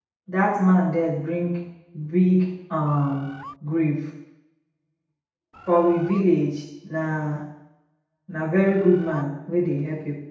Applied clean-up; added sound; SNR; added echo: none; Bird; 18 dB; reverberation time 0.8 s.